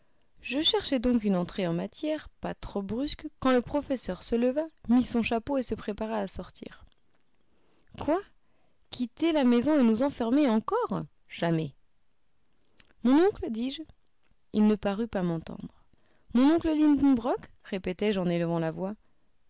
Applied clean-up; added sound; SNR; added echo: none; none; none; none.